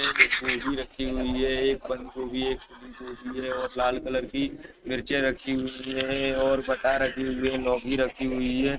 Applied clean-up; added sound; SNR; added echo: neural mask model RNNoise.